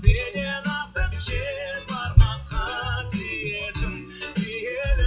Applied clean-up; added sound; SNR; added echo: classical method WPE with log-MMSE.